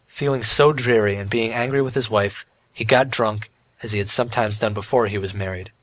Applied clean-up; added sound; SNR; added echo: none; none; none; none.